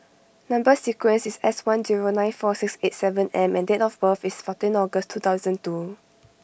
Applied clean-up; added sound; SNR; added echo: none; none; none; none.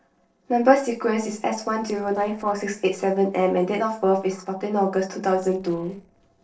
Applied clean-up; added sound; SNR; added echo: neural separator model SepFormer DNS4.